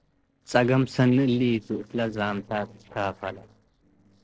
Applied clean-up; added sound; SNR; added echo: neural separator model SepFormer DNS4.